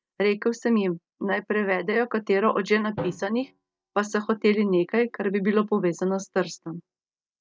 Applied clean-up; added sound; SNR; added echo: neural mask model DeepFilterNet 3.